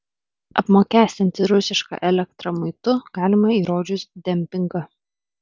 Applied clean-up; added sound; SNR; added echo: none; none; none; none.